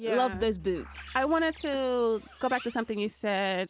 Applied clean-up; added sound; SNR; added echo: none; Bowed string instrument + Bird; 19 dB; none.